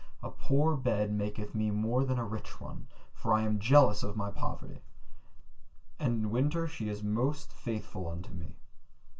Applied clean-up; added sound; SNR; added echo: none; none; none; reverberation time 0.1 s.